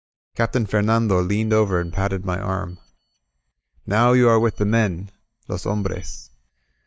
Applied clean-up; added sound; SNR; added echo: neural mask model DeepFilterNet 3.